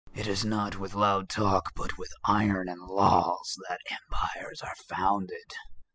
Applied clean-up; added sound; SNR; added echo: classical method spectral subtraction.